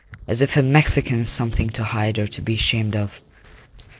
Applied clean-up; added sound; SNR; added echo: neural separator model SepFormer DNS4.